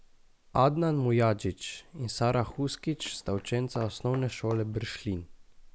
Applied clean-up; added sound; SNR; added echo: none; Walk, footsteps; 20 dB; none.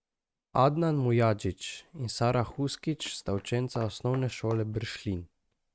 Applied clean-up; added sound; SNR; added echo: neural mask model RNNoise.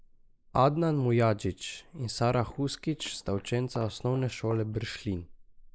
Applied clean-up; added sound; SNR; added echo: neural mask model Resemble Enhance denoiser.